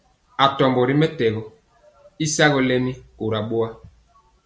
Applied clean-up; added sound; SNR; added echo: none; none; none; none.